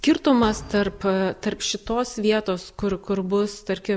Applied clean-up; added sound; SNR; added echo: none; Thump, thud; 18 dB; none.